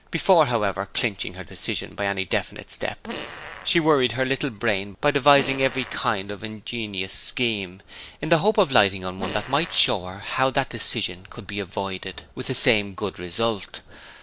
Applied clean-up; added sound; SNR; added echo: none; Fart; 13 dB; none.